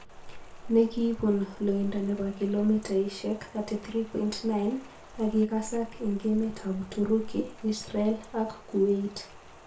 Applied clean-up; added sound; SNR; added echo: none; Rain; 15 dB; reverberation time 0.3 s.